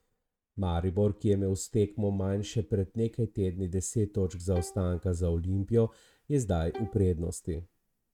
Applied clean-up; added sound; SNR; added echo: neural mask model RNNoise.